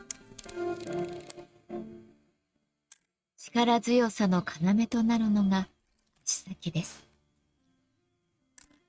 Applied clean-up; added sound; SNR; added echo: neural mask model RNNoise.